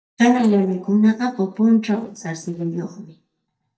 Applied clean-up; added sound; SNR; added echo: neural mask model DeepFilterNet 3.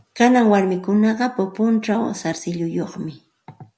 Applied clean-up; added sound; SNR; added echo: none; none; none; none.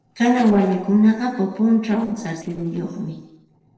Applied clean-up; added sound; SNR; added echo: neural separator model SepFormer DNS4.